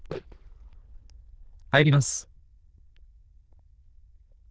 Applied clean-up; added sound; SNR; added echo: neural diffusion model UNIVERSE++.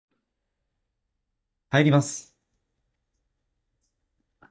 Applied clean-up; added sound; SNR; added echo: neural mask model DeepFilterNet 3.